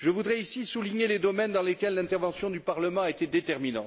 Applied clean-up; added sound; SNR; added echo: none; none; none; none.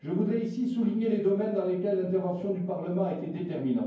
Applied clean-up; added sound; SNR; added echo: none; none; none; reverberation time 0.9 s.